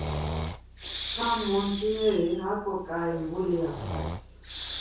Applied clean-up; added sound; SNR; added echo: none; Breathing; 1 dB; reverberation time 0.6 s.